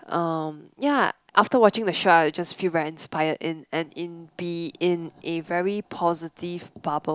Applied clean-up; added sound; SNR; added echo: none; none; none; none.